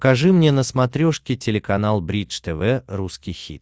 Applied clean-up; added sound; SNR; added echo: none; none; none; none.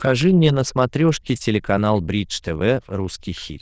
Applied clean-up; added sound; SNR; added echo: neural diffusion model UNIVERSE++.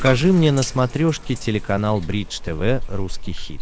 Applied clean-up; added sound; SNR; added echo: none; Bathtub (filling or washing); 6 dB; none.